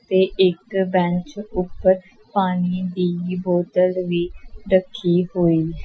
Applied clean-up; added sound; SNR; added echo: classical method Wiener filter.